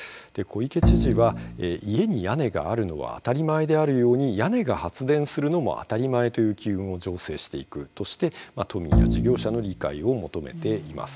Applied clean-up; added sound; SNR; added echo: none; Bowed string instrument; 0 dB; none.